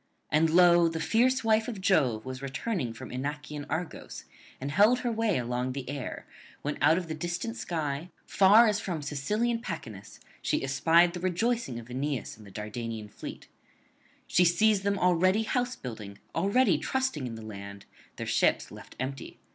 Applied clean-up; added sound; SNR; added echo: none; none; none; none.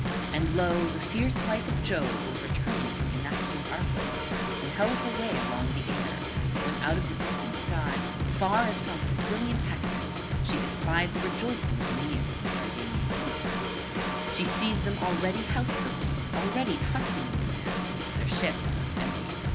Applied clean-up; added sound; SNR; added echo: none; Drum / Drum kit; -4 dB; none.